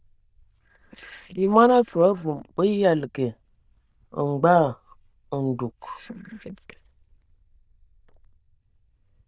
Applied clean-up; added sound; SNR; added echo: neural diffusion model UNIVERSE++.